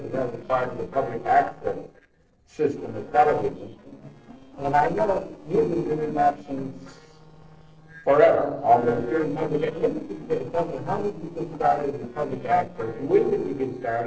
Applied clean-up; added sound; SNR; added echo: neural separator model SepFormer DNS4.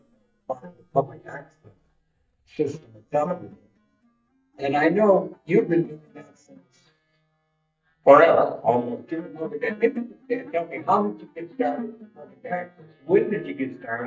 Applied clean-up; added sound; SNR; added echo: neural mask model DeepFilterNet 3.